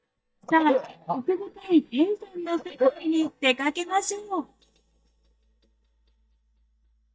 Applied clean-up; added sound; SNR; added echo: neural mask model DeepFilterNet 3.